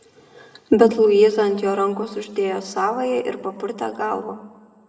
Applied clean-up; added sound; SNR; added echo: none; none; none; reverberation time 0.9 s.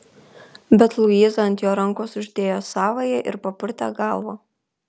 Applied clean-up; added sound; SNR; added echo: none; none; none; none.